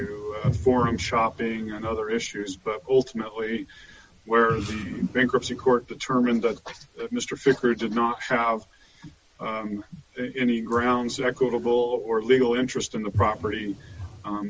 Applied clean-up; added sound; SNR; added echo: none; none; none; none.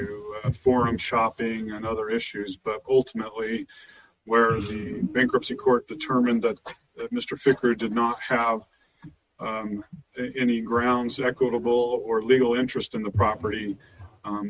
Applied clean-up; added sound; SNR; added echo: neural mask model RNNoise.